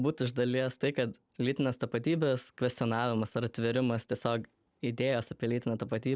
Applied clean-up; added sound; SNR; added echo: none; none; none; none.